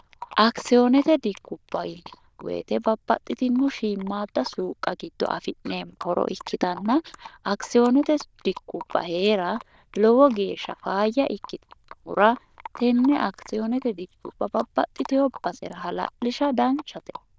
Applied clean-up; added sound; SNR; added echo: neural diffusion model UNIVERSE++.